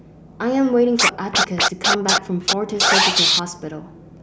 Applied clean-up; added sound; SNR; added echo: none; Scratching (performance technique); -4 dB; none.